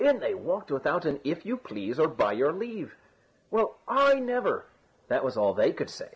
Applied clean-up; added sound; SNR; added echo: none; none; none; none.